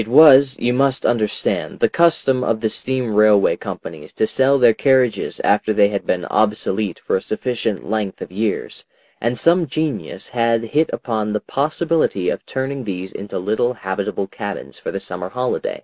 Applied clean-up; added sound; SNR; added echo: none; none; none; none.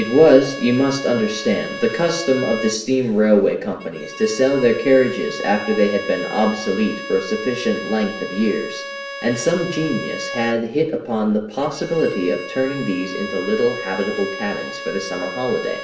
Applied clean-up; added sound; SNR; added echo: none; Bowed string instrument; 11 dB; reverberation time 0.7 s.